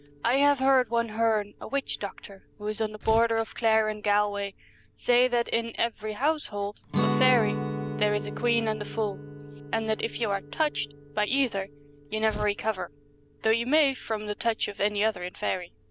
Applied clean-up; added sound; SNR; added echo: none; Guitar + Tearing; 9 dB; none.